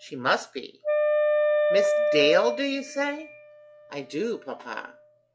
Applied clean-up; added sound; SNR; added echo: classical method log-MMSE.